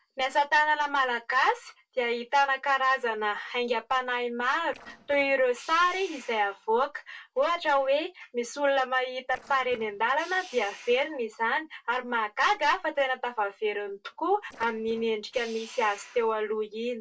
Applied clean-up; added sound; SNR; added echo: neural separator model SepFormer DNS4.